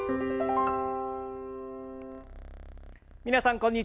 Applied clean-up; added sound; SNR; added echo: none; Purr; 18 dB; none.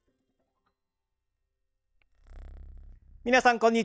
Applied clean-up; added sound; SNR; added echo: neural mask model DeepFilterNet 3.